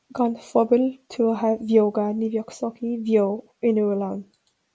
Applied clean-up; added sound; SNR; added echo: none; none; none; none.